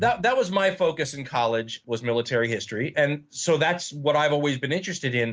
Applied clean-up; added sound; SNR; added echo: none; none; none; none.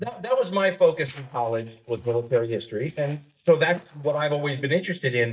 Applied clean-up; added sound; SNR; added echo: neural mask model DeepFilterNet 3.